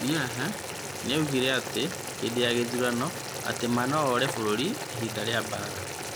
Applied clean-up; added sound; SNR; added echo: none; Boiling; 6 dB; none.